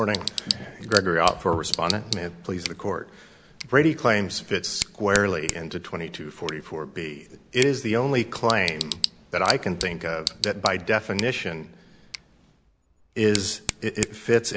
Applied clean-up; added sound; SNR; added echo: none; Tick / Bicycle; 9 dB; none.